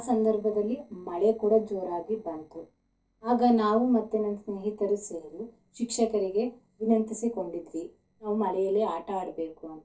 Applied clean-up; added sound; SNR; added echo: neural separator model SepFormer DNS4.